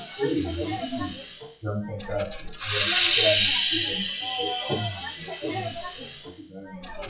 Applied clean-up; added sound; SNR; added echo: classical method WPE with log-MMSE.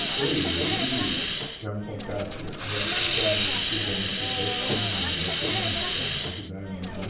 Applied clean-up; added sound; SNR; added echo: none; Hiss; -4 dB; reverberation time 0.6 s.